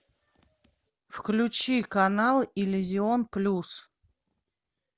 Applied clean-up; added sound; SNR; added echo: none; none; none; none.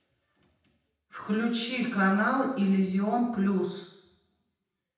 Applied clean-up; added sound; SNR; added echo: none; none; none; reverberation time 0.9 s.